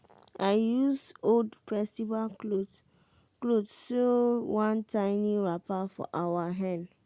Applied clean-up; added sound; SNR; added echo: none; none; none; none.